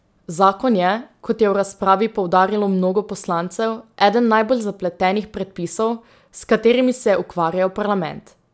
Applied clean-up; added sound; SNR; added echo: none; none; none; none.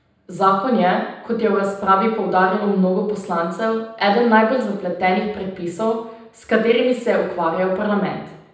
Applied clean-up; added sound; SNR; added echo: none; none; none; reverberation time 0.8 s.